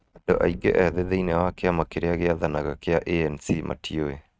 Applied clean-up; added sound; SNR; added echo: neural mask model RNNoise.